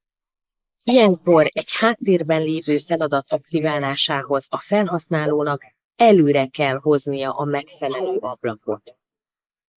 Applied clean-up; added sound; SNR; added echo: neural mask model Resemble Enhance denoiser.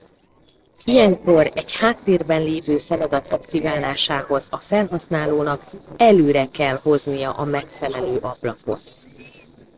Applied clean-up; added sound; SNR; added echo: neural separator model SepFormer DNS4.